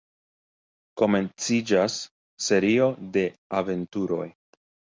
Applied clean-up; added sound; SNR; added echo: none; none; none; none.